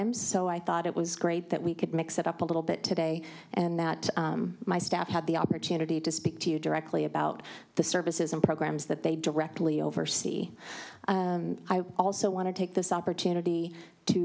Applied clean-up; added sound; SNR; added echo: none; none; none; none.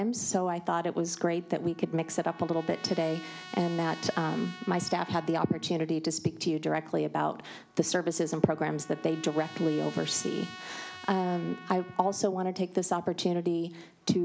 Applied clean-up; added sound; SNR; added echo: none; Trumpet; 19 dB; none.